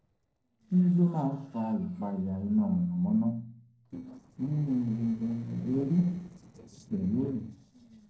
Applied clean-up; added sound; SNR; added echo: neural separator model SepFormer DNS4.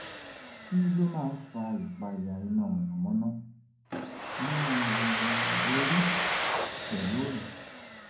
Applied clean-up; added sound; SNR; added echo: none; Domestic sounds, home sounds; 2 dB; reverberation time 0.5 s.